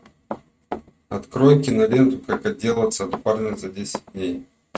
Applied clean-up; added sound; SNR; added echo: neural mask model RNNoise.